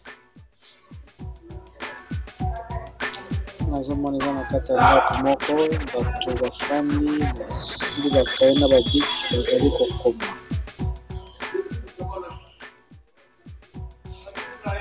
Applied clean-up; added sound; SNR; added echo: none; Scratching (performance technique); 6 dB; none.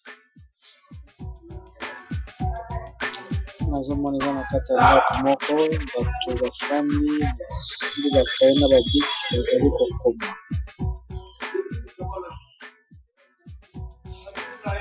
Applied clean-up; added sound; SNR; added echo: classical method Wiener filter.